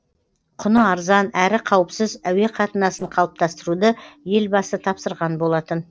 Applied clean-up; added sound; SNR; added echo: neural separator model SepFormer DNS4.